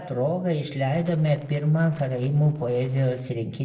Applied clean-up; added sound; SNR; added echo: neural separator model SepFormer DNS4.